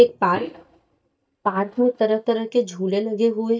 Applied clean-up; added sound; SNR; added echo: neural mask model DeepFilterNet 3.